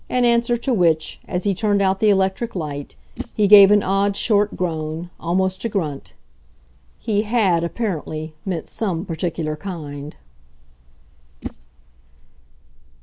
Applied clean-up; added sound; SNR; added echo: neural mask model Resemble Enhance denoiser.